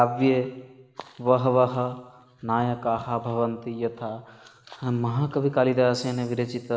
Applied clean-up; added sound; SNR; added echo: none; none; none; reverberation time 1.3 s.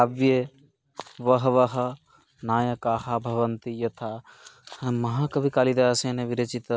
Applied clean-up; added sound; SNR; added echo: none; none; none; none.